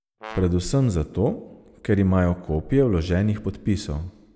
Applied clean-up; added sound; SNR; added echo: none; Brass instrument; 19 dB; none.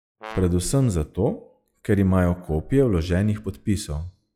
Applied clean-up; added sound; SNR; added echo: classical method log-MMSE.